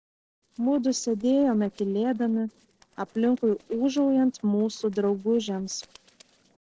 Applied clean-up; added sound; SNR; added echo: neural separator model SepFormer DNS4.